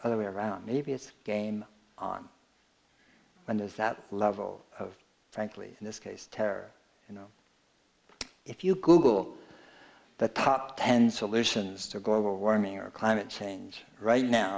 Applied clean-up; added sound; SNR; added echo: none; none; none; none.